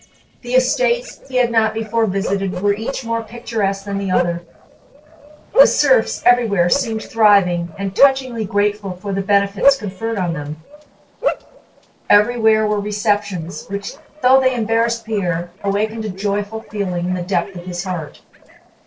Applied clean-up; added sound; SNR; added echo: neural separator model SepFormer DNS4.